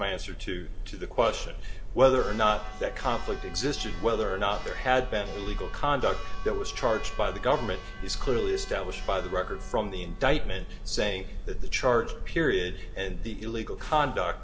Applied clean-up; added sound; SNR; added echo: none; Church bell; 10 dB; reverberation time 1.7 s.